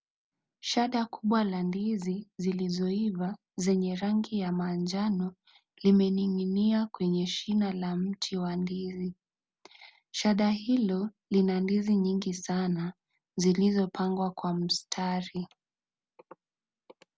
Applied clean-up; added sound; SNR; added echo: none; none; none; none.